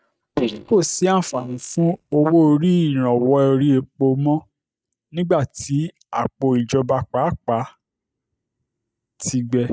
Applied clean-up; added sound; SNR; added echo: neural mask model DeepFilterNet 3.